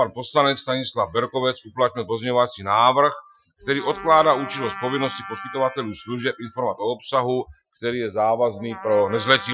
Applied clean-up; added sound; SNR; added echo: classical method Wiener filter.